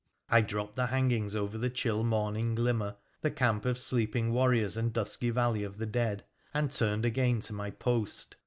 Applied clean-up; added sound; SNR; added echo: none; none; none; none.